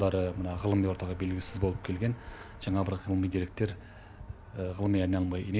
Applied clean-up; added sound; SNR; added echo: none; none; none; none.